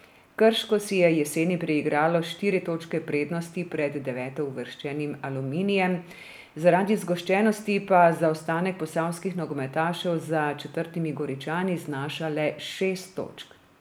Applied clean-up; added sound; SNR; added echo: none; none; none; none.